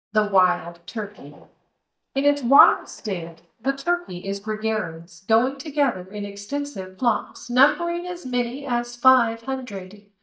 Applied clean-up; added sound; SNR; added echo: neural mask model DeepFilterNet 3.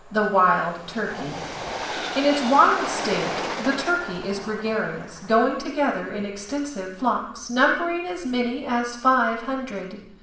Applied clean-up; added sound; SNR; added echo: none; Train; 11 dB; reverberation time 0.7 s.